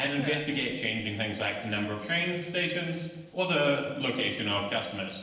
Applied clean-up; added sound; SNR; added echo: neural separator model SepFormer DNS4.